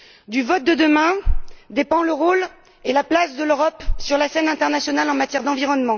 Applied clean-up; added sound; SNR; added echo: none; none; none; none.